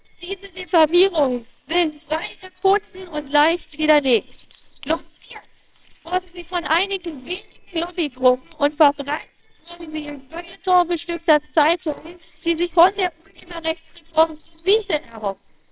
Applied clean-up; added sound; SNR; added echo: neural separator model SepFormer WHAMR!.